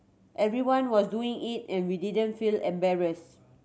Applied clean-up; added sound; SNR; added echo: none; none; none; none.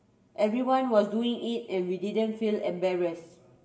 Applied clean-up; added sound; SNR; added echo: none; none; none; reverberation time 0.7 s.